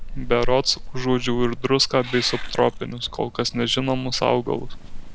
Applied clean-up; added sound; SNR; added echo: none; Meow / Purr; 6 dB; none.